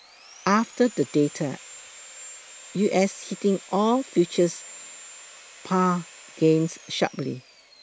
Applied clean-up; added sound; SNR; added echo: none; Sawing; 18 dB; none.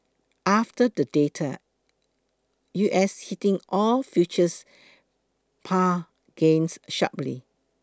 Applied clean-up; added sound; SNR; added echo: none; none; none; none.